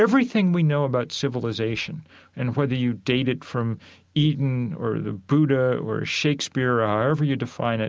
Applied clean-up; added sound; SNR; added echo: none; none; none; none.